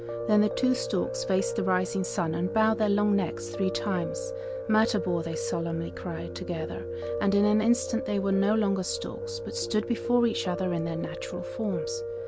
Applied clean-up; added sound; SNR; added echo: none; Piano; 6 dB; none.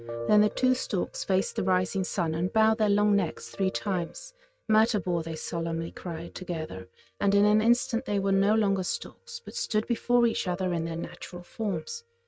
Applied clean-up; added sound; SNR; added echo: neural mask model RNNoise.